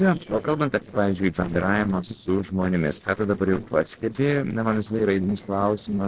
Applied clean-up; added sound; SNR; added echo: neural separator model SepFormer DNS4.